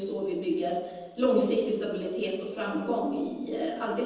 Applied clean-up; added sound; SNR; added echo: neural separator model SepFormer DNS4.